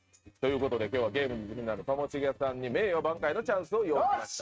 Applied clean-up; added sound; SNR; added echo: neural mask model RNNoise.